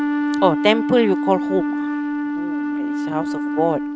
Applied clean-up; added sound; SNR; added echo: neural mask model RNNoise.